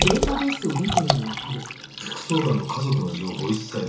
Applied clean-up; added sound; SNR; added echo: none; Liquid; 3 dB; reverberation time 0.7 s.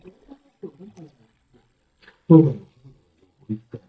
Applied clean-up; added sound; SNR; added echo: neural mask model DeepFilterNet 3.